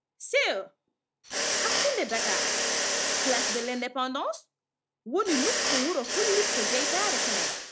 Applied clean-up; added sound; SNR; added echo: none; Mechanisms; -2 dB; none.